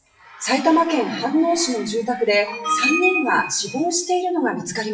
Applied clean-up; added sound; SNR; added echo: classical method WPE with log-MMSE.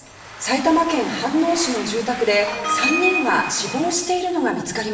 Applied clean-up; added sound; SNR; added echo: none; Domestic sounds, home sounds; 15 dB; reverberation time 0.8 s.